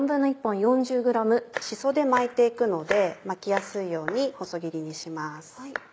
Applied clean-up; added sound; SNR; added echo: none; none; none; none.